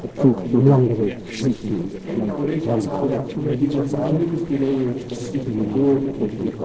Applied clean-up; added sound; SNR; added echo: neural separator model SepFormer DNS4.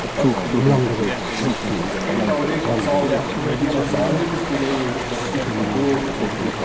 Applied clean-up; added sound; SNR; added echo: none; Chatter / Stream; -2 dB; reverberation time 1.7 s.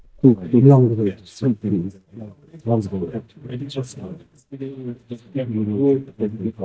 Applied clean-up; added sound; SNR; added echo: neural mask model DeepFilterNet 3.